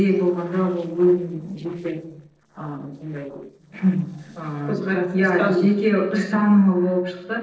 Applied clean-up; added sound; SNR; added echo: neural separator model SepFormer DNS4.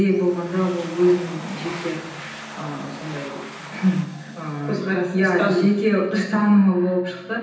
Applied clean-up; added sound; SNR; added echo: none; Domestic sounds, home sounds; 18 dB; reverberation time 0.9 s.